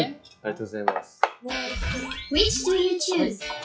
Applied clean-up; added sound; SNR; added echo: classical method log-MMSE.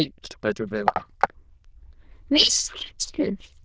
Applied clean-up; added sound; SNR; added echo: neural diffusion model UNIVERSE++.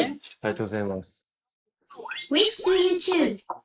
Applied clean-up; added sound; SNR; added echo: neural mask model Resemble Enhance denoiser.